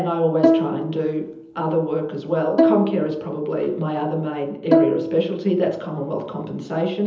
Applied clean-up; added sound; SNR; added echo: none; Bowed string instrument; 1 dB; reverberation time 0.7 s.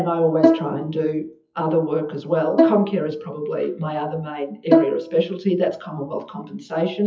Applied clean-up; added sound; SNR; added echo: classical method WPE with log-MMSE.